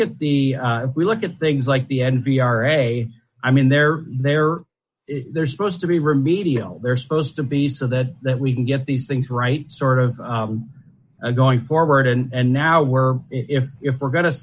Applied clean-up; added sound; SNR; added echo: neural mask model Resemble Enhance denoiser.